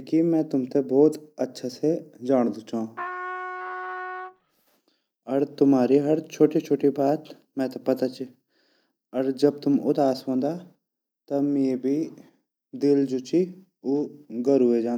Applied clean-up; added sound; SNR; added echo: none; Trumpet; 10 dB; none.